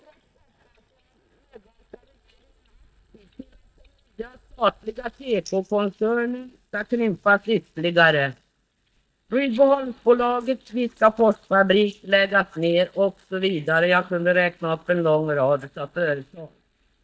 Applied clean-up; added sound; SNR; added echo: neural mask model DeepFilterNet 3.